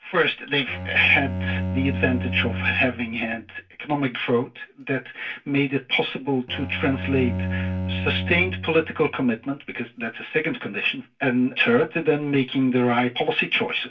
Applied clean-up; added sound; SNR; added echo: none; Bowed string instrument; 6 dB; reverberation time 0.2 s.